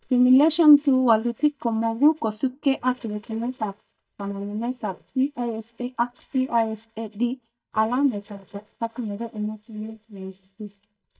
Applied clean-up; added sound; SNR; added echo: neural mask model DeepFilterNet 3.